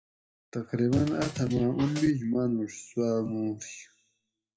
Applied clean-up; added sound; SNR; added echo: classical method WPE with log-MMSE.